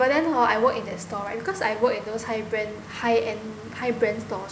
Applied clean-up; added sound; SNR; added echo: none; none; none; none.